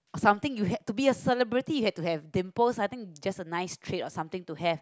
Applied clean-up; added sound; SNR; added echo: none; none; none; none.